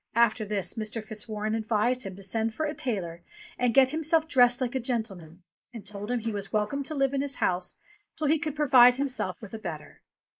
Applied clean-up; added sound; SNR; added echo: neural mask model Resemble Enhance denoiser.